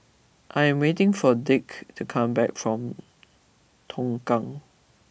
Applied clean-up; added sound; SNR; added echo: none; none; none; none.